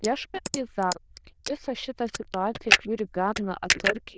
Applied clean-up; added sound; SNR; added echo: neural diffusion model UNIVERSE++.